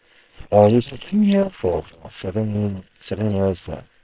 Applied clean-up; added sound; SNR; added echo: neural separator model SepFormer WHAM!.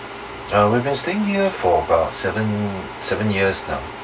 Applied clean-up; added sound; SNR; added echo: none; none; none; none.